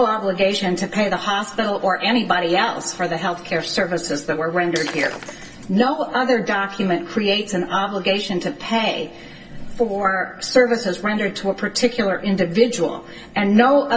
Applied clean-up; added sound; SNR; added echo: none; Shatter; 13 dB; reverberation time 0.2 s.